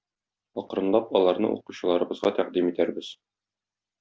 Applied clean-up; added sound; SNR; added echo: none; none; none; none.